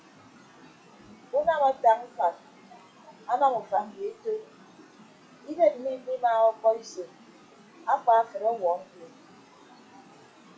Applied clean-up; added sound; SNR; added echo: classical method WPE with log-MMSE.